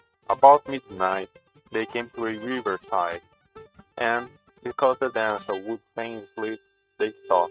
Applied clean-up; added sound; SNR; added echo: neural mask model RNNoise.